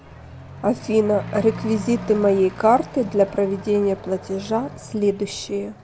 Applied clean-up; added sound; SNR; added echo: none; Accelerating, revving, vroom / Truck; 14 dB; none.